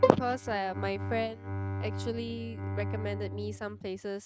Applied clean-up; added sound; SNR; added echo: neural mask model RNNoise.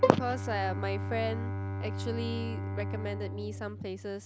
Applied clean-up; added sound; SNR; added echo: none; Bowed string instrument + Bowed string instrument; 0 dB; none.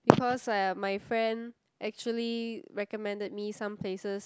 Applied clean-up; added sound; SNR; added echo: none; none; none; none.